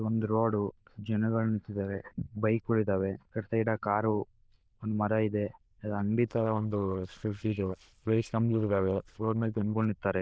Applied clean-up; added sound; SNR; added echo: neural diffusion model UNIVERSE++.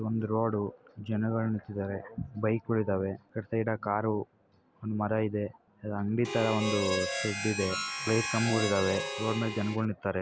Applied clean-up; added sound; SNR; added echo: none; Harmonica; 3 dB; none.